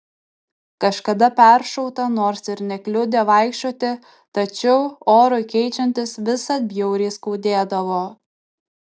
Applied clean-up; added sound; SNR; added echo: none; none; none; none.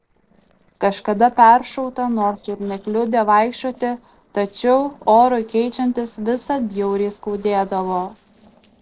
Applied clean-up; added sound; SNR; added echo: neural separator model SepFormer DNS4.